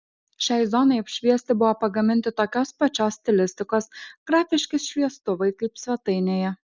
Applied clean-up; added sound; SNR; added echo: none; none; none; none.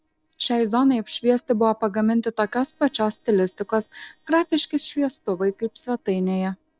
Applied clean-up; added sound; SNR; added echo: neural separator model SepFormer DNS4.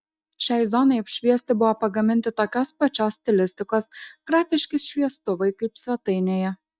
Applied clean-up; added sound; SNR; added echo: neural mask model DeepFilterNet 3.